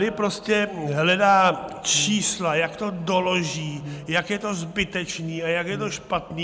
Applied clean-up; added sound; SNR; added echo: none; Brass instrument; 14 dB; none.